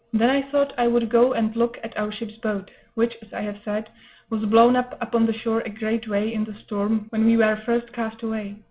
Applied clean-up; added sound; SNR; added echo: none; none; none; none.